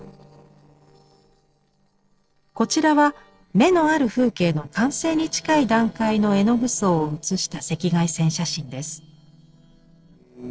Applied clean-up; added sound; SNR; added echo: neural separator model SepFormer DNS4.